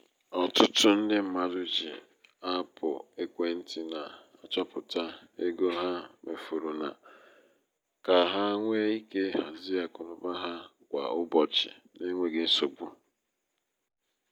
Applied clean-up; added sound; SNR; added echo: none; none; none; none.